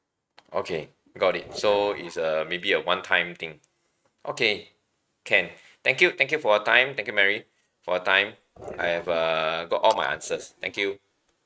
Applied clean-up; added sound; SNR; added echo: neural mask model RNNoise.